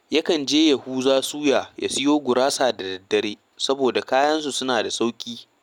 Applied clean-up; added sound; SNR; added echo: none; none; none; none.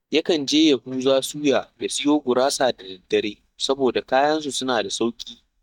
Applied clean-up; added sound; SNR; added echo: neural mask model DeepFilterNet 3.